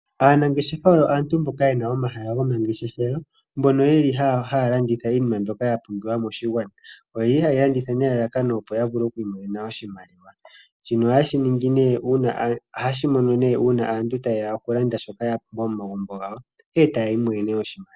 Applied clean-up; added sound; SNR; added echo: none; none; none; none.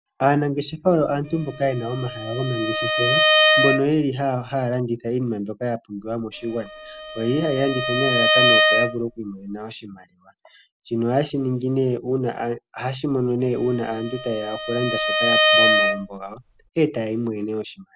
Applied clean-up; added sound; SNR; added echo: none; Bowed string instrument; -2 dB; none.